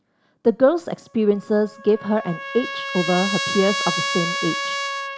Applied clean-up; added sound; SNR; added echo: none; Trumpet; 6 dB; none.